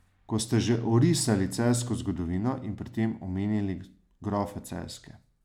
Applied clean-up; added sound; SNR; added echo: none; none; none; none.